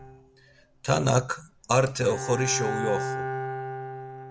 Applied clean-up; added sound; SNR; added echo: none; Bowed string instrument; 6 dB; none.